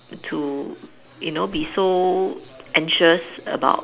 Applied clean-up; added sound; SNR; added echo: none; Whoosh, swoosh, swish; 19 dB; none.